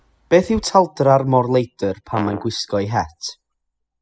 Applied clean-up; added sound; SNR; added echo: classical method spectral subtraction.